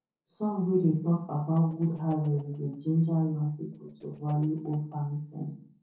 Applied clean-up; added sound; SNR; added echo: neural separator model SepFormer DNS4.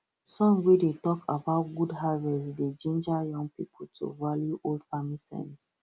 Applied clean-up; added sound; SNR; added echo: none; none; none; none.